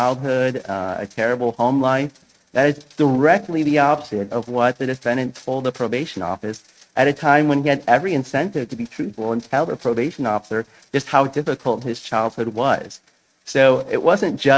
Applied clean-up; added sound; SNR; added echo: neural mask model RNNoise.